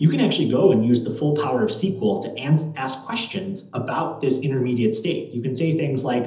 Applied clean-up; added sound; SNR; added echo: none; none; none; reverberation time 1.2 s.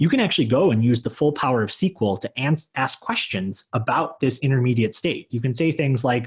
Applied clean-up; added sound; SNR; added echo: none; none; none; none.